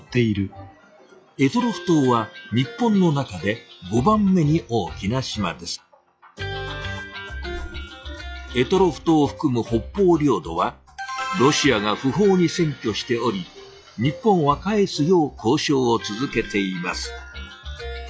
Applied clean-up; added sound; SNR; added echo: classical method log-MMSE.